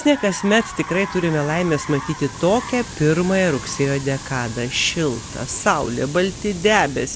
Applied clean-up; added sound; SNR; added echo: none; Hiss; 15 dB; none.